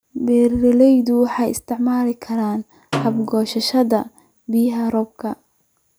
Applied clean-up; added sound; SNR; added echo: none; Snare drum; 13 dB; none.